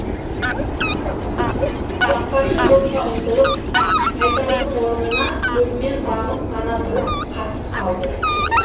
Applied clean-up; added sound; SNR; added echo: none; Fowl; -2 dB; reverberation time 0.7 s.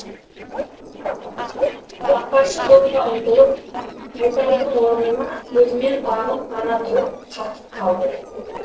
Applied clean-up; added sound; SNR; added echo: neural separator model SepFormer DNS4.